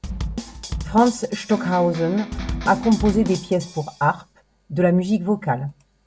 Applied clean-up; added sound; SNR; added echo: none; Electric guitar + Bass drum / Snare drum; 9 dB; none.